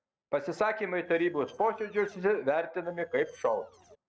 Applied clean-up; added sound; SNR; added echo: neural separator model SepFormer DNS4.